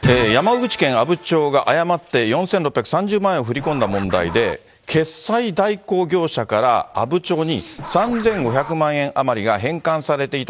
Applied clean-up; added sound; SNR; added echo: none; Scratching (performance technique); 17 dB; none.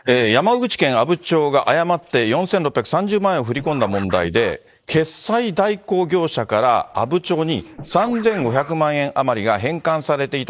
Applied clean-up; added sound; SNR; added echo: neural mask model Resemble Enhance denoiser.